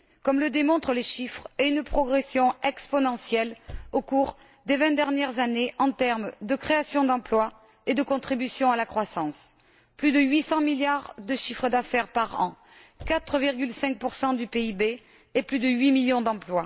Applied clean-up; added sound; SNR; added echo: none; Slam / Car; 18 dB; none.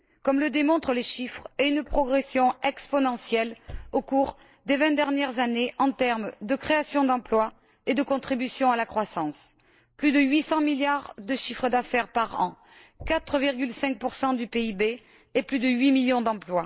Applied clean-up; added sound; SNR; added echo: neural mask model Resemble Enhance denoiser.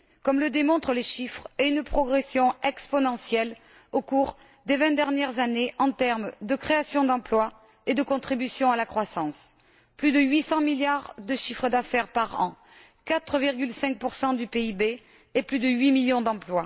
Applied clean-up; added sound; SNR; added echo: none; none; none; none.